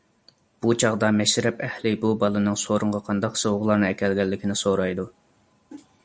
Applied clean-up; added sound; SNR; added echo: none; none; none; none.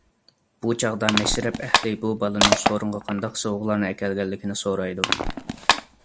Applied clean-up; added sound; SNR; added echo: none; Crushing; 0 dB; none.